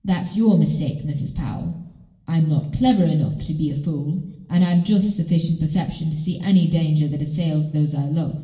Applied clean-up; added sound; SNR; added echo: none; none; none; reverberation time 0.7 s.